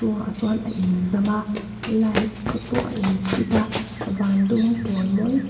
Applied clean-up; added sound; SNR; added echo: none; Run; 9 dB; reverberation time 2.3 s.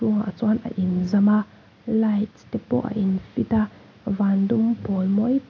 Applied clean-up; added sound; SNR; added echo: none; none; none; none.